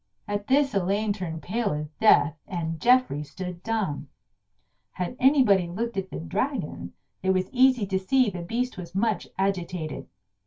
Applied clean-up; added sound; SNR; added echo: none; none; none; reverberation time 0.1 s.